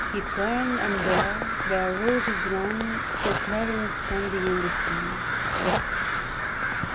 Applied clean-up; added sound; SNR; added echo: none; Zipper (clothing) + Crow; -3 dB; none.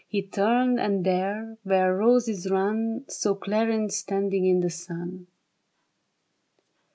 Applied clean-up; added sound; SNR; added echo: none; none; none; none.